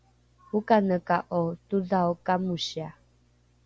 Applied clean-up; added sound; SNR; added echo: none; none; none; none.